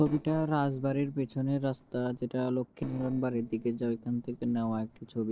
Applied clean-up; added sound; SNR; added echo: neural separator model SepFormer DNS4.